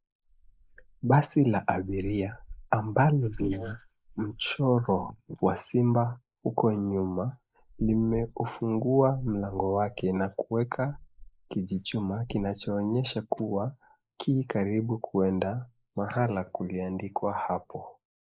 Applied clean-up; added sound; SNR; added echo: neural mask model Resemble Enhance denoiser.